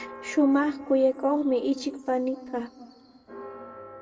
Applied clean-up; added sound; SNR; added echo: none; Church bell; 19 dB; reverberation time 1.8 s.